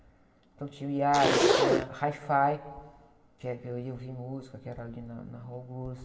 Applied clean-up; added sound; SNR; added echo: none; Zipper (clothing); -4 dB; reverberation time 1.1 s.